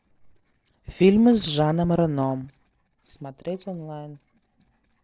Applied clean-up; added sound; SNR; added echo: neural separator model SepFormer DNS4.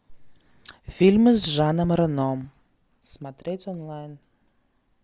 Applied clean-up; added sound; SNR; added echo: none; none; none; none.